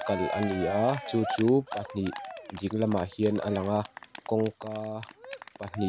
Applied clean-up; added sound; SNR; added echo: none; Cheering; 10 dB; none.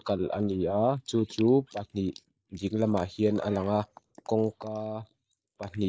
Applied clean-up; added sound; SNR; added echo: neural mask model Resemble Enhance denoiser.